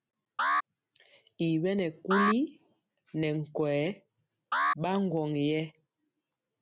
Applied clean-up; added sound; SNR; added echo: none; Alarm; 3 dB; none.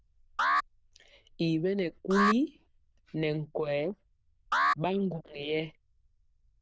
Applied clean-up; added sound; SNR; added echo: neural diffusion model UNIVERSE++.